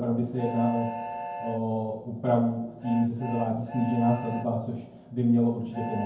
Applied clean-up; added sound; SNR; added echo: none; Train; 11 dB; reverberation time 0.9 s.